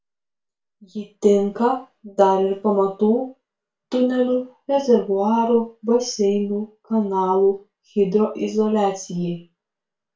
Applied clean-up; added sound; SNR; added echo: none; none; none; reverberation time 0.2 s.